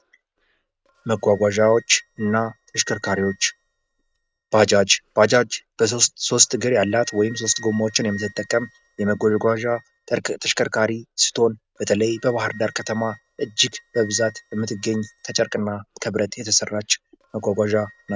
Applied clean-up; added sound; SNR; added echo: neural mask model RNNoise.